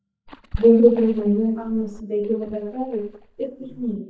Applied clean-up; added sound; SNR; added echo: neural mask model DeepFilterNet 3.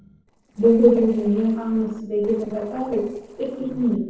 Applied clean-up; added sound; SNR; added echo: neural separator model SepFormer DNS4.